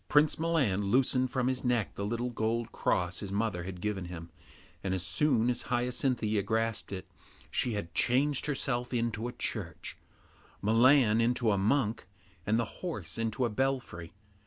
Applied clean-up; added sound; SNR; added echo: none; none; none; none.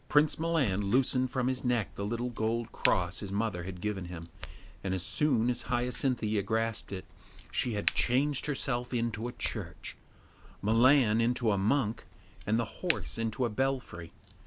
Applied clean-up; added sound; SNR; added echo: none; Crack; 11 dB; none.